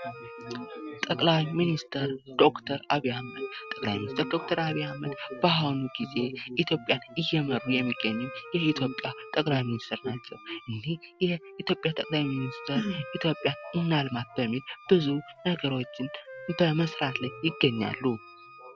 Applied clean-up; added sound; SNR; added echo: none; Wind instrument, woodwind instrument + Wind instrument, woodwind instrument; 16 dB; none.